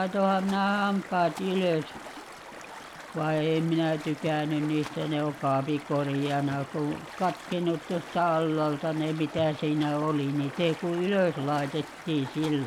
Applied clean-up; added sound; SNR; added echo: none; Stream; 14 dB; none.